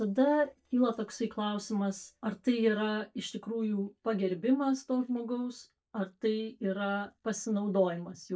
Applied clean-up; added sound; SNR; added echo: neural mask model DeepFilterNet 3.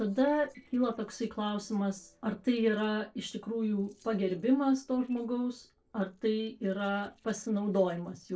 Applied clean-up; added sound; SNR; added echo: neural separator model SepFormer DNS4.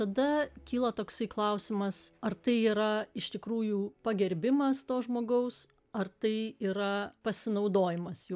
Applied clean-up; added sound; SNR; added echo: none; none; none; none.